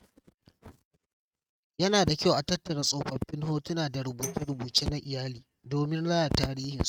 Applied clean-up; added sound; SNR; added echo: neural mask model RNNoise.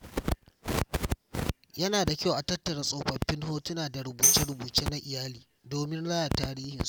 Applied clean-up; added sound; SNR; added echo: none; Tambourine; -2 dB; none.